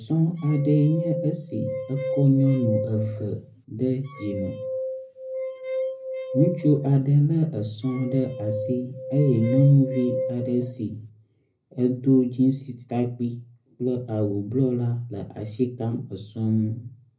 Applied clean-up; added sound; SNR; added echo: none; Glass; 7 dB; reverberation time 0.4 s.